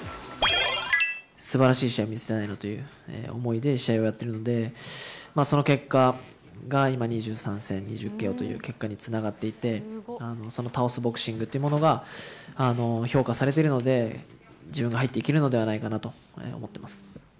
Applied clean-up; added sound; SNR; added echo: none; none; none; none.